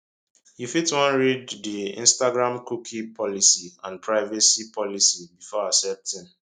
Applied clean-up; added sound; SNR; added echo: none; none; none; none.